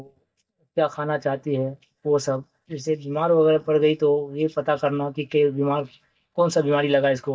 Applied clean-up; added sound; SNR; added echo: neural mask model DeepFilterNet 3.